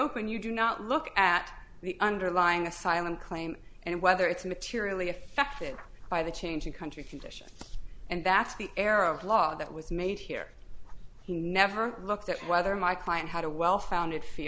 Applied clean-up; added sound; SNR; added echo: none; none; none; none.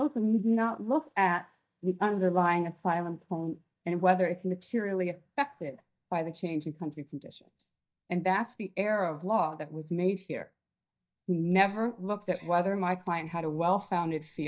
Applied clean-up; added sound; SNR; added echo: neural mask model DeepFilterNet 3.